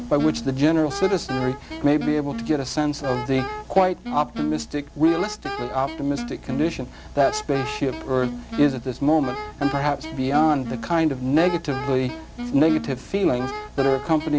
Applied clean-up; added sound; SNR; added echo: none; Wind instrument, woodwind instrument; 11 dB; none.